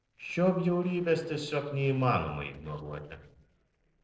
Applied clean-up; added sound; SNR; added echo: neural separator model SepFormer DNS4.